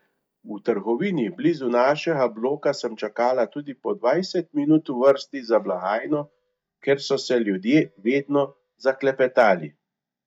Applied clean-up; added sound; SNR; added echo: neural mask model DeepFilterNet 3.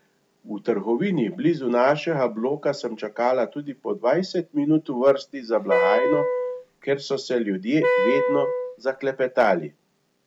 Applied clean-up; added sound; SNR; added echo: none; Wind instrument, woodwind instrument; 0 dB; none.